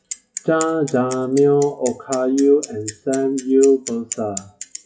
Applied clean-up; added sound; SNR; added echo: classical method WPE with log-MMSE.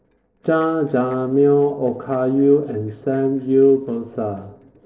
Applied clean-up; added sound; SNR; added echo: neural separator model SepFormer DNS4.